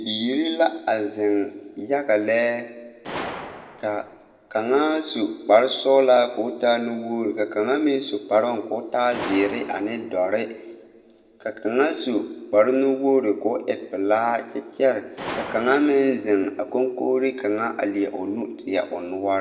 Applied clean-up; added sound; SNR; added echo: none; Gunshot, gunfire; 19 dB; reverberation time 1.1 s.